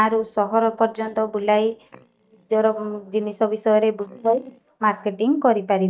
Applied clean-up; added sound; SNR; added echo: neural mask model DeepFilterNet 3.